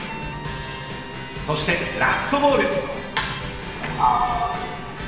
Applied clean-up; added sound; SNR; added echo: none; Bowed string instrument; 18 dB; reverberation time 1.2 s.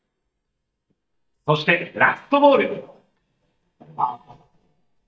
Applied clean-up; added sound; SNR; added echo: neural mask model DeepFilterNet 3.